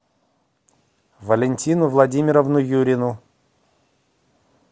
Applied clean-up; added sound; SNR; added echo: none; none; none; none.